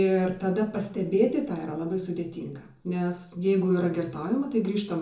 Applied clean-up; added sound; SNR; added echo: none; none; none; reverberation time 0.6 s.